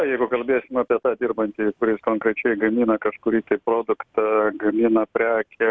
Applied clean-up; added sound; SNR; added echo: none; none; none; none.